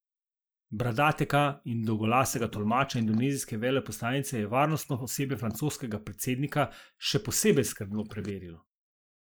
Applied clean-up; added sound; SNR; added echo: neural mask model Resemble Enhance denoiser.